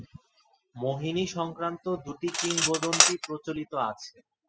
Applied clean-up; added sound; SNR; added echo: classical method spectral subtraction.